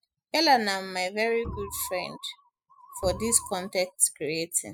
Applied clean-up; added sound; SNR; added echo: classical method spectral subtraction.